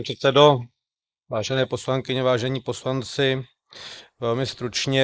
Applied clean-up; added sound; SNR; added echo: neural mask model Resemble Enhance denoiser.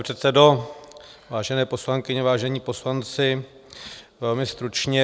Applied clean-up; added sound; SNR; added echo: none; none; none; none.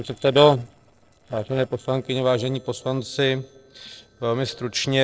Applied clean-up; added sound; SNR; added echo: neural separator model SepFormer DNS4.